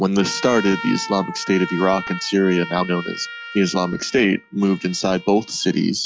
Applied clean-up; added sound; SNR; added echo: classical method log-MMSE.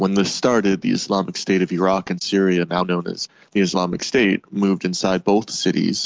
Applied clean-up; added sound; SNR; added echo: none; none; none; none.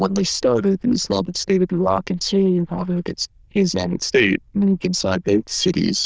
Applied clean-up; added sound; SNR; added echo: neural diffusion model UNIVERSE++.